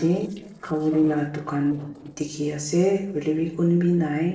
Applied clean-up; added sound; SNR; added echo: neural separator model SepFormer DNS4.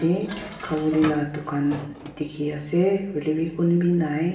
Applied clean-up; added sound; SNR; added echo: none; Dishes, pots, and pans; 16 dB; reverberation time 1.0 s.